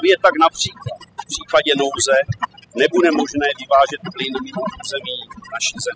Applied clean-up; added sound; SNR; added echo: classical method spectral subtraction.